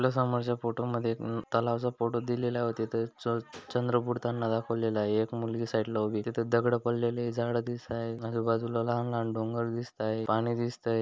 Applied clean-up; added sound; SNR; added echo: none; none; none; none.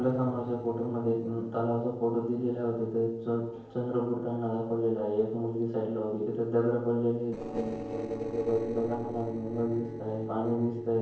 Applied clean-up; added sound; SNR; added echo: neural separator model SepFormer DNS4.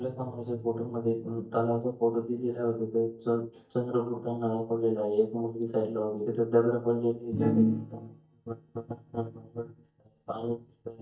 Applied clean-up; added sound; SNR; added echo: neural mask model DeepFilterNet 3.